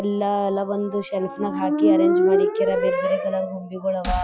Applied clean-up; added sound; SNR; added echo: classical method Wiener filter.